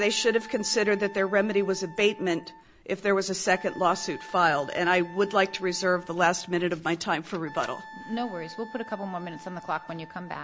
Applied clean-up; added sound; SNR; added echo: none; Wind instrument, woodwind instrument; 19 dB; none.